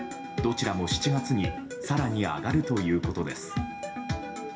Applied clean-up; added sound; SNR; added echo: none; Wind instrument, woodwind instrument; 14 dB; reverberation time 0.7 s.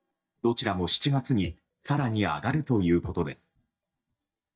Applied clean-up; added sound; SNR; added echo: neural mask model DeepFilterNet 3.